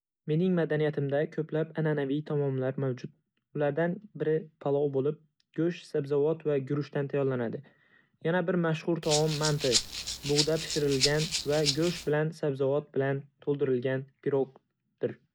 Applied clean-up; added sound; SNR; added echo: none; Rattle (instrument); 3 dB; none.